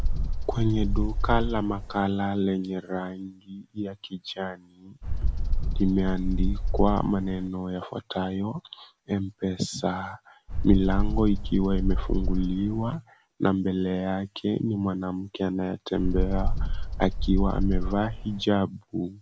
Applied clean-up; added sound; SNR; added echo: none; Bird; 1 dB; none.